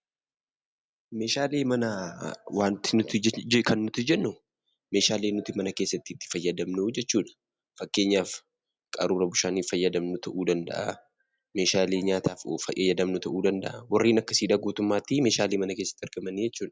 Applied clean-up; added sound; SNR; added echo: none; none; none; none.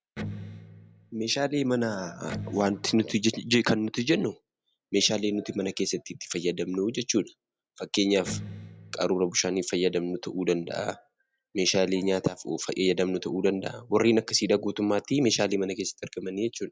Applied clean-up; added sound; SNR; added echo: none; Electric guitar; 11 dB; none.